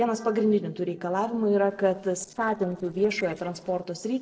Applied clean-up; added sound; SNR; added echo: neural separator model SepFormer DNS4.